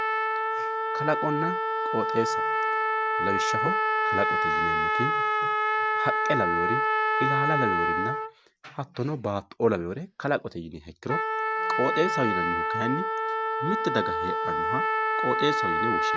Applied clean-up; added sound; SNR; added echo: none; Trumpet; -5 dB; none.